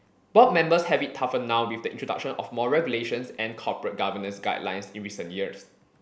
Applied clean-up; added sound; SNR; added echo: none; none; none; none.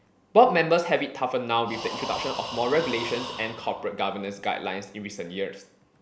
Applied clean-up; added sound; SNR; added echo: none; Breathing; 11 dB; none.